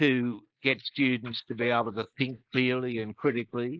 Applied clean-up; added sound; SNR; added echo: neural mask model Resemble Enhance denoiser.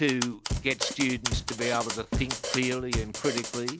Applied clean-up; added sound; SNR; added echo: none; Typewriter + Drum kit; 3 dB; none.